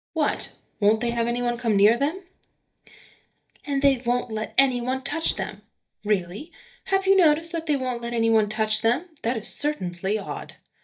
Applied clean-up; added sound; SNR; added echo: neural mask model DeepFilterNet 3.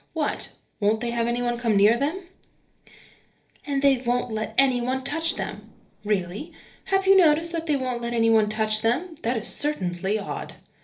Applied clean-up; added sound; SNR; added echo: neural separator model SepFormer DNS4.